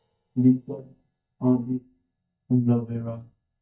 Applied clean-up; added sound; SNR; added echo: neural mask model DeepFilterNet 3.